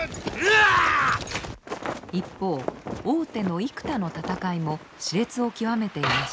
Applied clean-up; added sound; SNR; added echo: none; none; none; none.